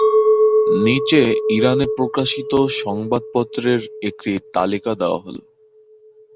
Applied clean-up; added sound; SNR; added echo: none; Chink, clink; 0 dB; none.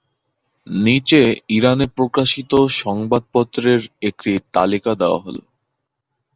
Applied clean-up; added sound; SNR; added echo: none; none; none; none.